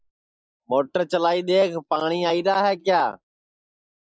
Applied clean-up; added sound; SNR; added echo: neural mask model Resemble Enhance denoiser.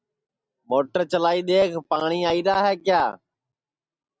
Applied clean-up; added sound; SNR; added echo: none; none; none; none.